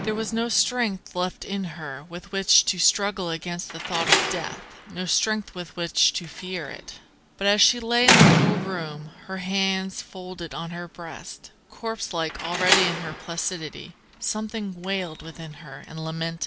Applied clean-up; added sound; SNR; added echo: none; Slam; 1 dB; none.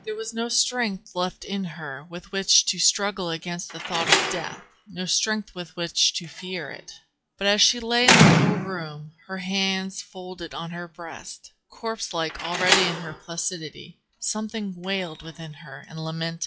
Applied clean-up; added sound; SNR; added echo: classical method log-MMSE.